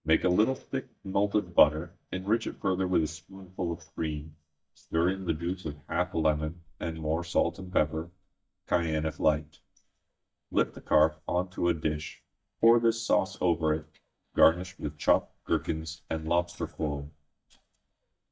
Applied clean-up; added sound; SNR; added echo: neural mask model DeepFilterNet 3.